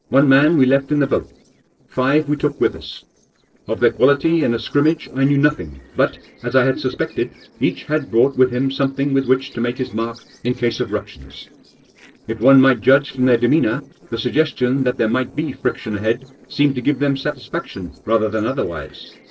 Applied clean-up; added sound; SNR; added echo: neural separator model SepFormer DNS4.